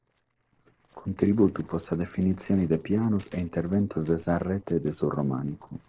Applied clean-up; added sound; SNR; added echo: neural separator model SepFormer DNS4.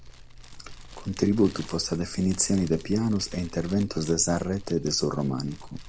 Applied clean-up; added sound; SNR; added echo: none; Fire; 15 dB; none.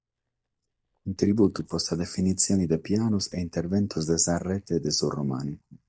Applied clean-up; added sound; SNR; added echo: neural mask model DeepFilterNet 3.